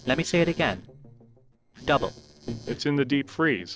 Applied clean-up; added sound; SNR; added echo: neural separator model SepFormer DNS4.